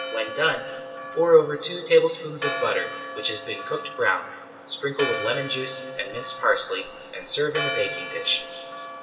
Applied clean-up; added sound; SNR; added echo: none; Church bell; 9 dB; reverberation time 2.1 s.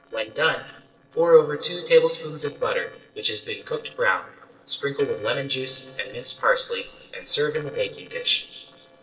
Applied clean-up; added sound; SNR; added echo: neural separator model SepFormer DNS4.